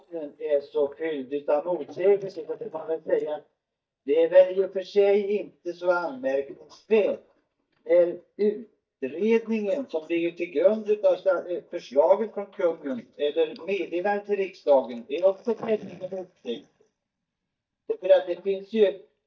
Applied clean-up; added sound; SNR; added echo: neural mask model DeepFilterNet 3.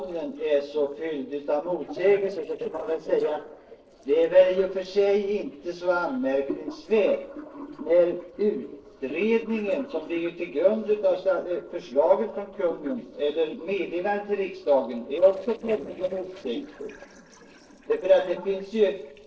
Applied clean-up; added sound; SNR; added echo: neural separator model SepFormer DNS4.